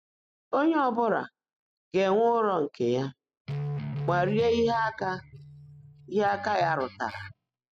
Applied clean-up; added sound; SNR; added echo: classical method spectral subtraction.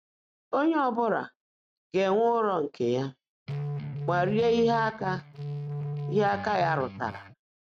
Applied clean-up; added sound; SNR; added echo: neural mask model RNNoise.